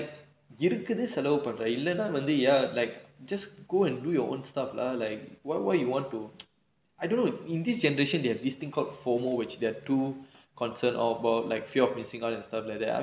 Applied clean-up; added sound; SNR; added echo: none; none; none; none.